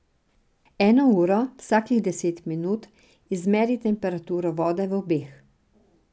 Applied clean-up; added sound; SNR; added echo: none; none; none; none.